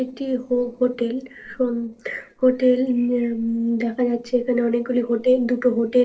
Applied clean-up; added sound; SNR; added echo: neural separator model SepFormer DNS4.